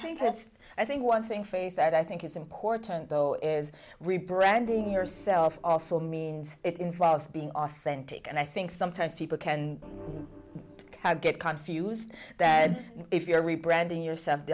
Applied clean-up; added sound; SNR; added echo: none; Organ; 18 dB; none.